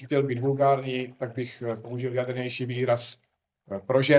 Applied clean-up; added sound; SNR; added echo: neural mask model DeepFilterNet 3.